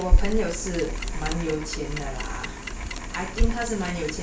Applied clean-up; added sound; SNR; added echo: none; Mechanisms; 14 dB; none.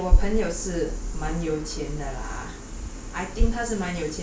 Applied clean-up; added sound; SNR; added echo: none; none; none; none.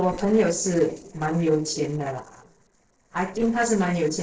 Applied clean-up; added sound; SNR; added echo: neural separator model SepFormer DNS4.